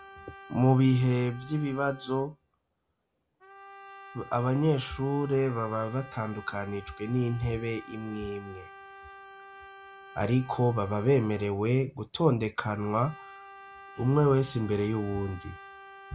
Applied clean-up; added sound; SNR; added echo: none; Brass instrument; 19 dB; none.